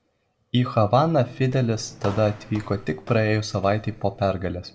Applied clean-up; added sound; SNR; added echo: none; Walk, footsteps; 20 dB; reverberation time 0.9 s.